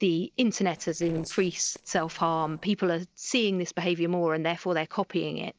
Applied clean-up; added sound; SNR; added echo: neural separator model SepFormer DNS4.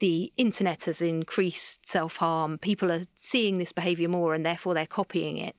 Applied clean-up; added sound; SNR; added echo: none; none; none; none.